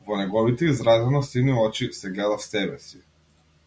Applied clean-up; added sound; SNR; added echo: none; none; none; none.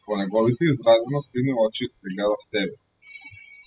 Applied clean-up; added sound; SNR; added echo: classical method spectral subtraction.